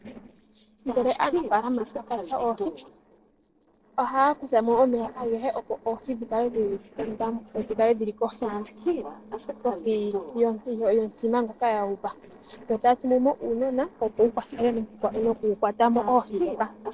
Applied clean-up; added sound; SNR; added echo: neural separator model SepFormer DNS4.